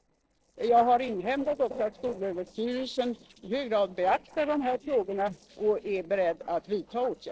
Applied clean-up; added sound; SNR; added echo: neural separator model SepFormer DNS4.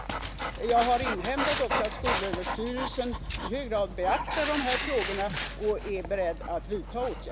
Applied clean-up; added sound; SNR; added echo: none; Dog; 2 dB; none.